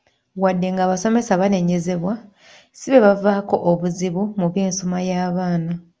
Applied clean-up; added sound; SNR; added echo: none; none; none; none.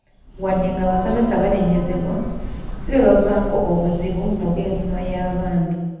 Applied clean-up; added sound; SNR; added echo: none; Train / Breathing; 7 dB; reverberation time 1.1 s.